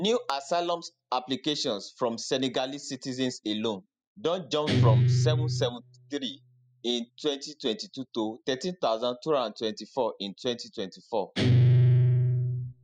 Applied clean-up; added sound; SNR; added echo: classical method spectral subtraction.